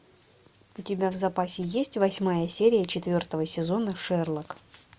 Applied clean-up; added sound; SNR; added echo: none; none; none; none.